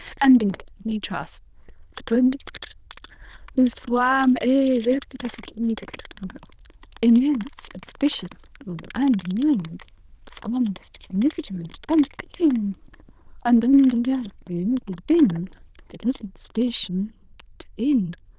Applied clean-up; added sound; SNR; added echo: neural diffusion model UNIVERSE++.